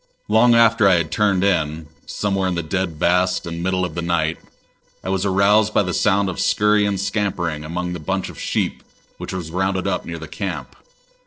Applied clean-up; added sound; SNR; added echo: neural separator model SepFormer DNS4.